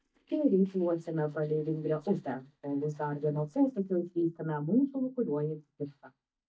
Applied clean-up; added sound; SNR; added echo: neural mask model DeepFilterNet 3.